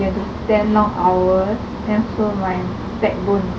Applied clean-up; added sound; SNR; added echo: none; none; none; none.